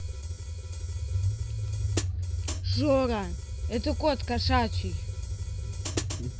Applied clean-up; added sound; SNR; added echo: none; Hi-hat; 14 dB; none.